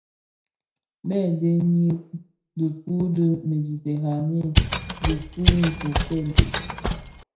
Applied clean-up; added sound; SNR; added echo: none; Mechanisms; -3 dB; reverberation time 0.5 s.